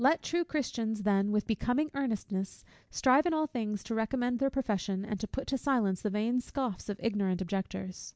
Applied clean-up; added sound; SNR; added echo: none; none; none; none.